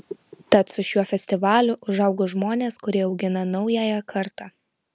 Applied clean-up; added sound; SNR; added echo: none; none; none; none.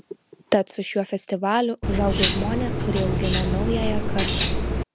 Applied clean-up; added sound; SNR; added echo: none; Cutlery, silverware; -3 dB; none.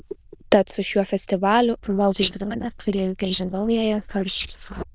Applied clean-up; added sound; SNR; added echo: neural diffusion model UNIVERSE++.